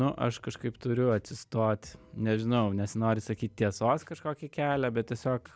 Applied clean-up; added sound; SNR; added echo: none; none; none; none.